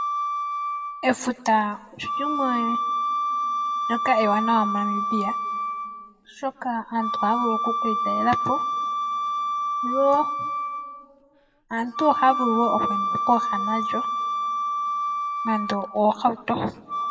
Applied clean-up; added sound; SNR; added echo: none; Wind instrument, woodwind instrument; 0 dB; reverberation time 1.5 s.